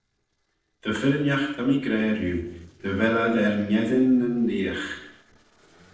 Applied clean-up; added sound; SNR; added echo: neural separator model SepFormer DNS4.